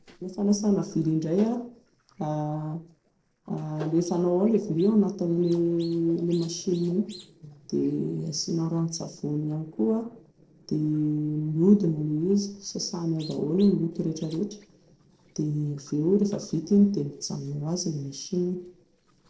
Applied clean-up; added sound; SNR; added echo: neural separator model SepFormer DNS4.